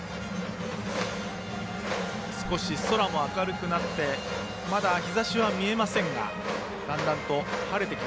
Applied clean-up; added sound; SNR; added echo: none; Gunshot, gunfire; 18 dB; none.